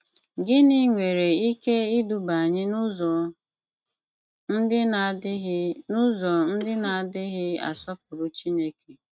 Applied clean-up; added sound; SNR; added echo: neural mask model RNNoise.